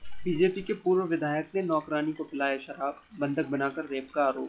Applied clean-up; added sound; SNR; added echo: classical method log-MMSE.